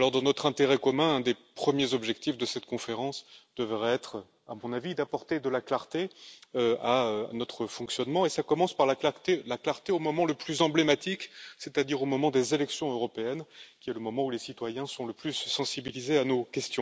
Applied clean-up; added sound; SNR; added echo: none; none; none; none.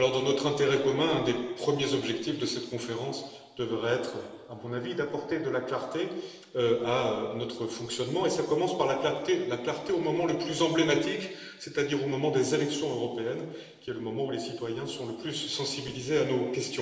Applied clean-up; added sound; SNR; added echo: none; none; none; reverberation time 1.3 s.